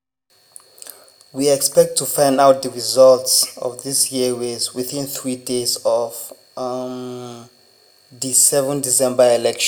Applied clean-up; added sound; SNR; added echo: none; none; none; reverberation time 0.4 s.